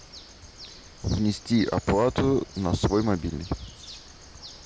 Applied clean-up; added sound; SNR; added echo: none; Bird; 18 dB; none.